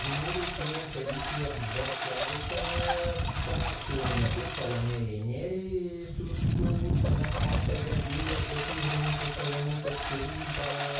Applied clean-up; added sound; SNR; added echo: none; Engine; -3 dB; reverberation time 0.6 s.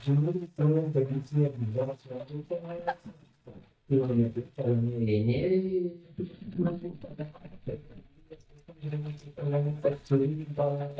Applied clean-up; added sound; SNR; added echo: neural mask model DeepFilterNet 3.